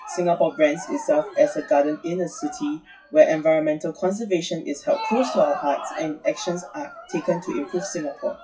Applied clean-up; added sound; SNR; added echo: classical method WPE with log-MMSE.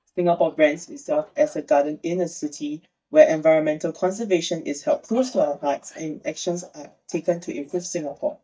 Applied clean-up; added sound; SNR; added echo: neural mask model DeepFilterNet 3.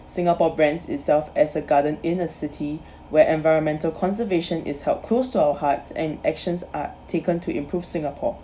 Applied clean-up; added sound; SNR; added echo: none; none; none; none.